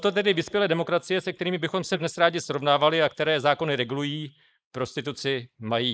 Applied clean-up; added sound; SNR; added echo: neural mask model Resemble Enhance denoiser.